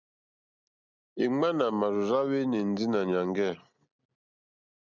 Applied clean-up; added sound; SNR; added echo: none; none; none; none.